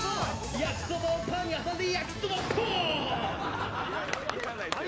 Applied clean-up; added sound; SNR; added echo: none; none; none; none.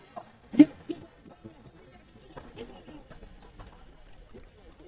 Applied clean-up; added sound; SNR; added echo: neural mask model DeepFilterNet 3.